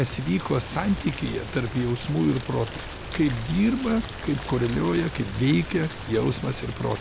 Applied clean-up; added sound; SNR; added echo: none; Rain; 10 dB; none.